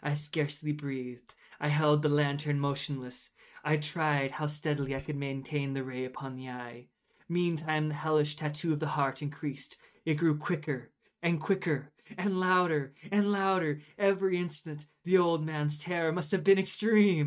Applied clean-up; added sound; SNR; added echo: neural mask model RNNoise.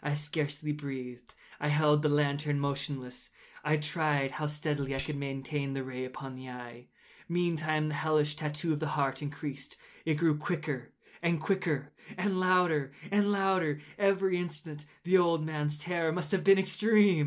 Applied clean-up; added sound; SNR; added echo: none; Tambourine; 15 dB; none.